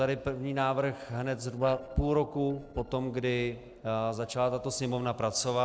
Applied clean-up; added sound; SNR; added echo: neural separator model SepFormer DNS4.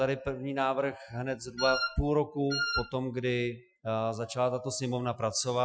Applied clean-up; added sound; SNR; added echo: classical method Wiener filter.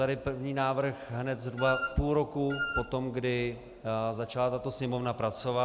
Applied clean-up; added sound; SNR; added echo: none; Wind instrument, woodwind instrument; 3 dB; none.